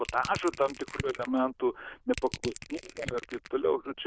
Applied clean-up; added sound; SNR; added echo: neural diffusion model UNIVERSE++.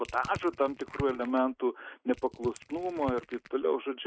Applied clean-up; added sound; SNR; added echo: neural mask model RNNoise.